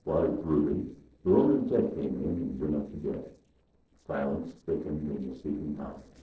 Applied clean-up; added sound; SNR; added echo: neural separator model SepFormer DNS4.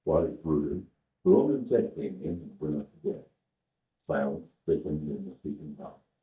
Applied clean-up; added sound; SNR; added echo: neural mask model DeepFilterNet 3.